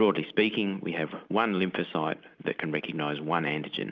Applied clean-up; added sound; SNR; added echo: none; none; none; none.